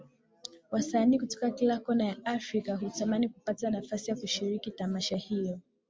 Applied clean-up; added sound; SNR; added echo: none; none; none; none.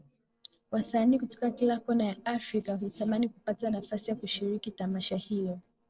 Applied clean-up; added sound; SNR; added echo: neural separator model SepFormer DNS4.